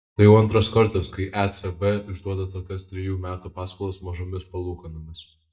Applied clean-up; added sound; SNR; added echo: neural mask model DeepFilterNet 3.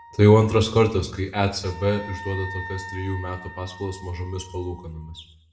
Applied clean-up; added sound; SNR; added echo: none; Wind instrument, woodwind instrument; 17 dB; reverberation time 0.6 s.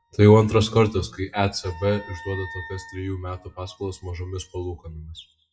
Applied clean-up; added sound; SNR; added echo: classical method WPE with log-MMSE.